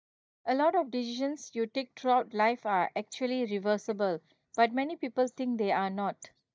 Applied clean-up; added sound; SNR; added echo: neural mask model DeepFilterNet 3.